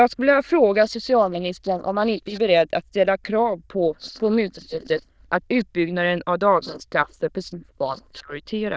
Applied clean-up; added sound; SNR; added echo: neural diffusion model UNIVERSE++.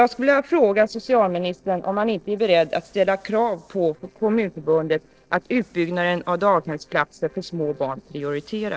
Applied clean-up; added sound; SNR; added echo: neural separator model SepFormer DNS4.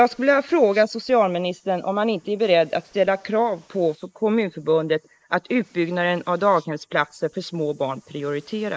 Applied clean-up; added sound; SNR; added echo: neural mask model Resemble Enhance denoiser.